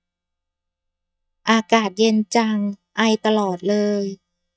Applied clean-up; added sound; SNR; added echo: neural mask model DeepFilterNet 3.